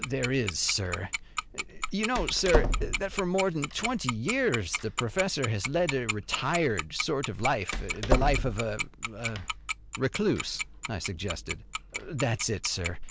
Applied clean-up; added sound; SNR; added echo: none; Tick-tock + Door; 3 dB; none.